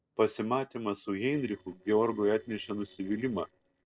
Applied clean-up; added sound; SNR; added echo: neural separator model SepFormer DNS4.